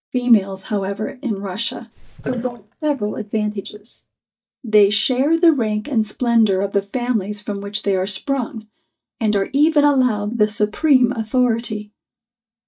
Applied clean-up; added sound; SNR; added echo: neural mask model DeepFilterNet 3.